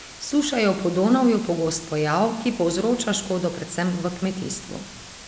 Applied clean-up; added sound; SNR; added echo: none; Water; 19 dB; none.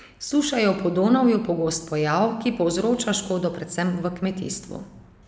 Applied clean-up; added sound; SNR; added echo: none; none; none; none.